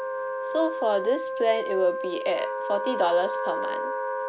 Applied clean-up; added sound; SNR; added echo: none; Wind instrument, woodwind instrument; 3 dB; none.